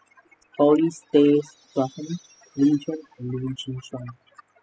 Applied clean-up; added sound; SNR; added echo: classical method spectral subtraction.